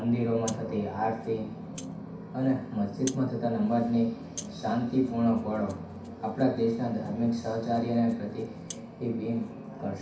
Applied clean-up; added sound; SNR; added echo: none; Rattle (instrument); 20 dB; reverberation time 0.6 s.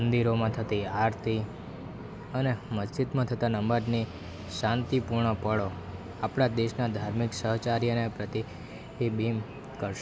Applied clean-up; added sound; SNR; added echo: none; none; none; none.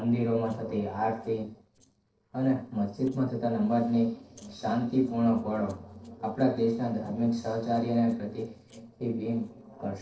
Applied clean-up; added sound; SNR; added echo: neural separator model SepFormer DNS4.